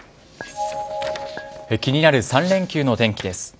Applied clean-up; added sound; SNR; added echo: none; Chink, clink; 19 dB; none.